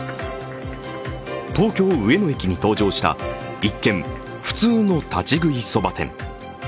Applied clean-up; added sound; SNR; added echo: none; none; none; none.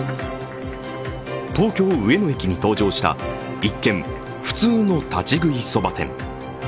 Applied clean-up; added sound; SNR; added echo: none; Musical instrument; 13 dB; none.